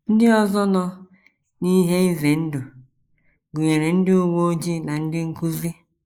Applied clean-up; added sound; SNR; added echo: neural mask model Resemble Enhance denoiser.